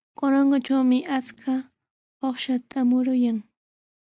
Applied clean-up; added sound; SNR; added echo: none; none; none; none.